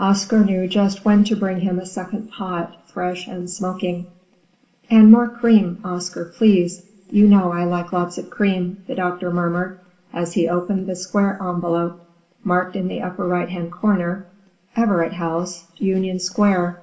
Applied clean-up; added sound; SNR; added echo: none; none; none; reverberation time 0.5 s.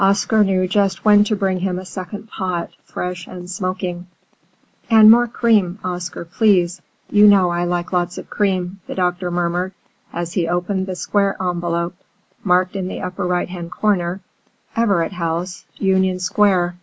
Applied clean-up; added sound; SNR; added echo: none; none; none; none.